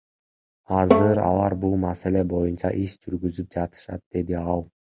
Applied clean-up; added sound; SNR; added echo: none; Bowed string instrument; 2 dB; none.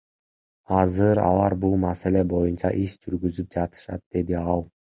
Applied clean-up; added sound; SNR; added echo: none; none; none; none.